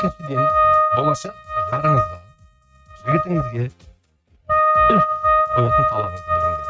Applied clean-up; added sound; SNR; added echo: neural mask model RNNoise.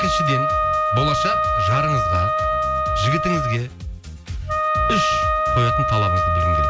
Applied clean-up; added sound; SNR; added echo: none; Wind instrument, woodwind instrument; -3 dB; none.